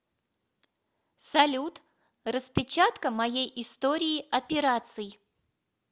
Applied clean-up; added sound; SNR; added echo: none; none; none; none.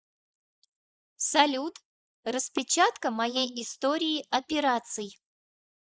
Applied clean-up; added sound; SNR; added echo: neural mask model Resemble Enhance denoiser.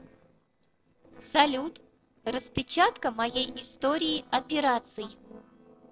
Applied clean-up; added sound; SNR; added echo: neural separator model SepFormer DNS4.